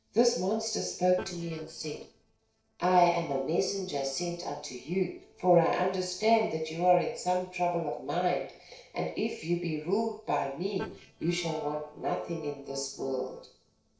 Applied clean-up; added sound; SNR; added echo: neural separator model SepFormer DNS4.